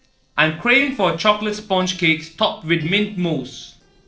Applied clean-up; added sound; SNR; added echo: neural separator model SepFormer DNS4.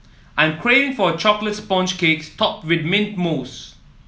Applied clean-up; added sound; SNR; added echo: none; none; none; none.